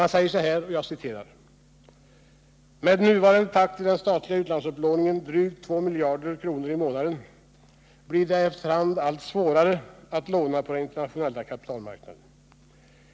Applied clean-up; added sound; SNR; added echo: none; none; none; none.